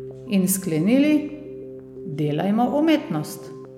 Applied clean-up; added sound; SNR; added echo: none; Keyboard (musical); 16 dB; none.